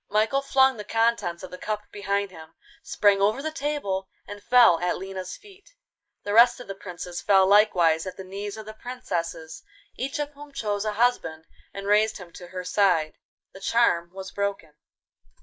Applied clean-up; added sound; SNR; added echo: neural mask model Resemble Enhance denoiser.